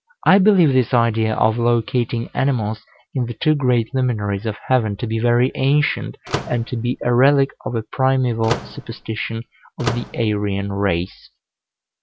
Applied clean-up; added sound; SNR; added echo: none; Slam / Microwave oven; 11 dB; none.